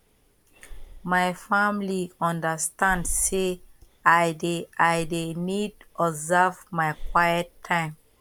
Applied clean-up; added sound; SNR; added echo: none; Breathing; 15 dB; none.